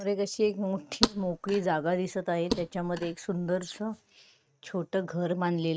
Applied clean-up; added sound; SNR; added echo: neural mask model RNNoise.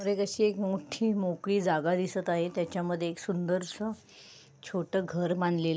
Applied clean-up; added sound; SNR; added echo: none; none; none; none.